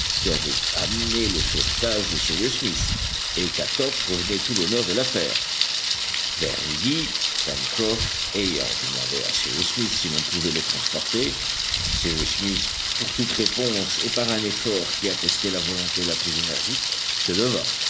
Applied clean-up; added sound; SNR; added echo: none; Thunder; -3 dB; none.